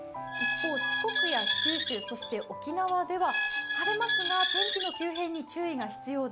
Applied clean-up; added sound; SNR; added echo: none; Squeak; -3 dB; none.